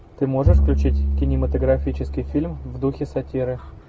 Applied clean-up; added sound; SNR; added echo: none; Bowed string instrument; -3 dB; none.